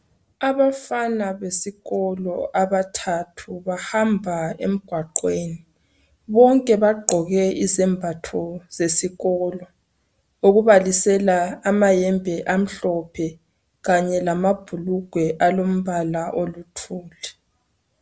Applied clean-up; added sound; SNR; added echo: none; none; none; none.